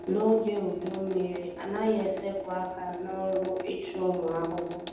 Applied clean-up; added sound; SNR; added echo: none; Sink (filling or washing) / Water tap, faucet; 10 dB; reverberation time 0.8 s.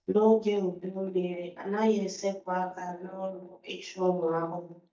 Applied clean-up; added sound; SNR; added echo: neural mask model DeepFilterNet 3.